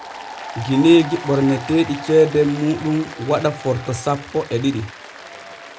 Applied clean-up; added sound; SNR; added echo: none; Applause; 14 dB; none.